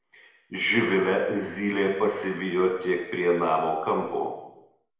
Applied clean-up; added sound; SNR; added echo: none; none; none; reverberation time 1.0 s.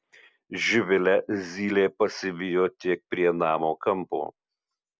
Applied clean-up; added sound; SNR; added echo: none; none; none; none.